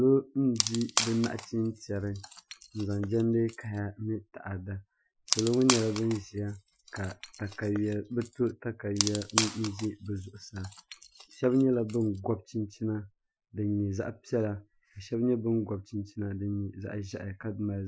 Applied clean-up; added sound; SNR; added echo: classical method Wiener filter.